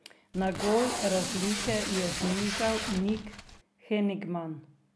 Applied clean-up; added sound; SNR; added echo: none; Packing tape, duct tape; 4 dB; none.